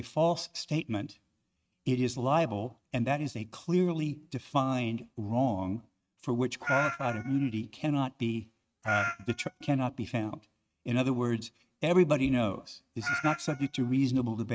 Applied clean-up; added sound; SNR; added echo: neural mask model RNNoise.